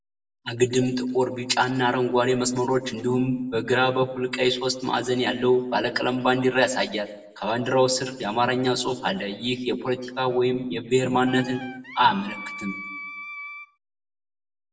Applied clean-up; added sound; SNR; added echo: none; Wind instrument, woodwind instrument; 13 dB; reverberation time 0.7 s.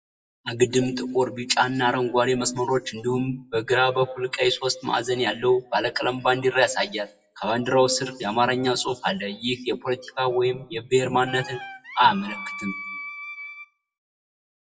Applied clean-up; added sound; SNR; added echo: classical method WPE with log-MMSE.